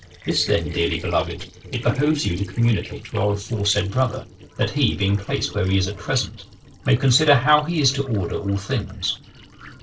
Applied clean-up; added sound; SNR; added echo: neural separator model SepFormer DNS4.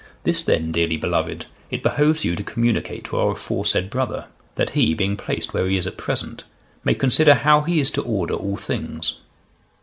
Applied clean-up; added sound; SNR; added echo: none; none; none; none.